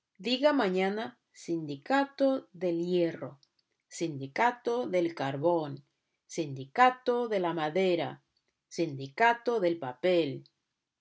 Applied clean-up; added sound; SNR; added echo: none; none; none; none.